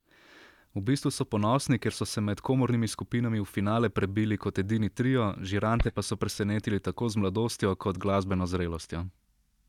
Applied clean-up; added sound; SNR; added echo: neural mask model DeepFilterNet 3.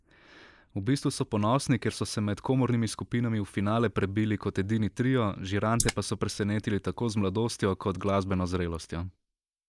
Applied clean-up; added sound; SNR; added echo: neural mask model Resemble Enhance denoiser.